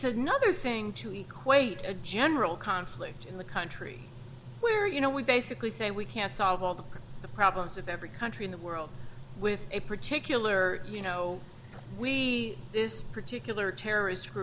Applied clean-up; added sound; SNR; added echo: none; none; none; none.